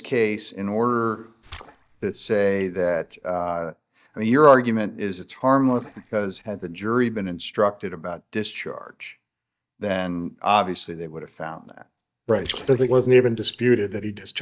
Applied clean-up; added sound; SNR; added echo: neural mask model DeepFilterNet 3.